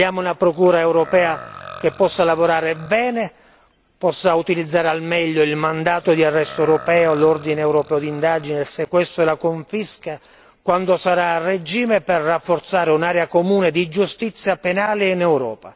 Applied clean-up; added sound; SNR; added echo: none; Burping, eructation; 19 dB; none.